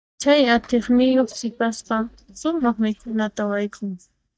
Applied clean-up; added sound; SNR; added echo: neural mask model DeepFilterNet 3.